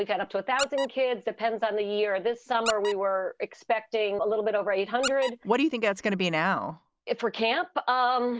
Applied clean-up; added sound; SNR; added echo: none; Squeak; 13 dB; none.